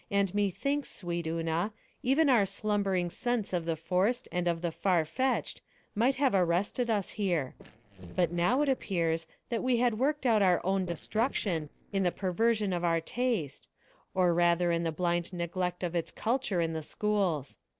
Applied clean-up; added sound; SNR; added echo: neural separator model SepFormer DNS4.